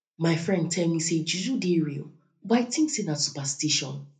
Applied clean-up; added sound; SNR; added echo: none; none; none; reverberation time 0.3 s.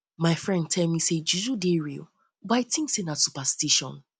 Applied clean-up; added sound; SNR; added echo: none; none; none; none.